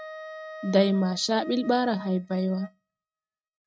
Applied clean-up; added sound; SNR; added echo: neural mask model RNNoise.